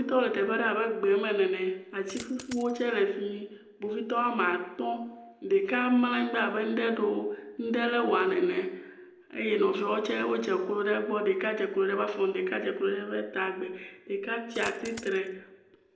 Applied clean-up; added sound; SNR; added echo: none; Coin (dropping); 18 dB; reverberation time 0.8 s.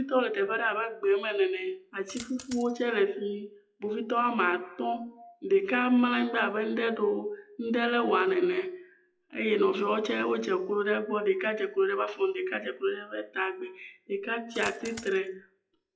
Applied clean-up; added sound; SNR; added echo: classical method WPE with log-MMSE.